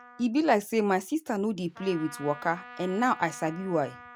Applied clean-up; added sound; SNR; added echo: none; Trumpet; 19 dB; none.